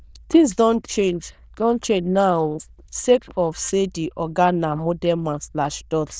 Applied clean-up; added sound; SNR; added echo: neural diffusion model UNIVERSE++.